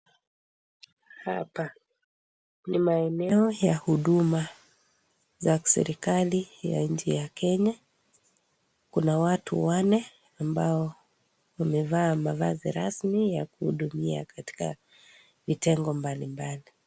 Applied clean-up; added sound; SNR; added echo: none; none; none; none.